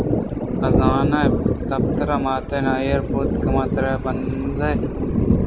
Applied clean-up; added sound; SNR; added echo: none; Thunder; -4 dB; none.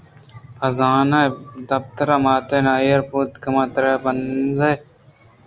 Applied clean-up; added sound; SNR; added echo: none; none; none; none.